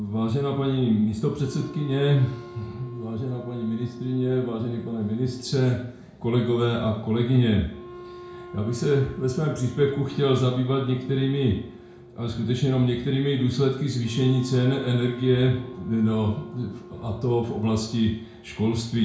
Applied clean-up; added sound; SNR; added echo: none; Wind instrument, woodwind instrument; 20 dB; reverberation time 0.6 s.